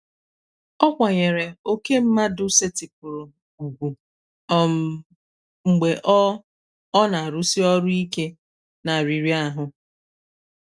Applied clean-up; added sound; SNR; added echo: none; none; none; none.